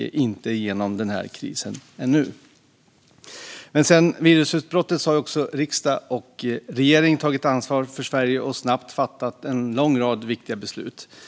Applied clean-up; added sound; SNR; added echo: none; none; none; none.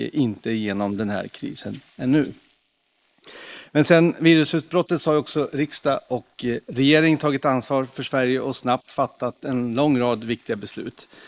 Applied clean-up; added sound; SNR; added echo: neural mask model Resemble Enhance denoiser.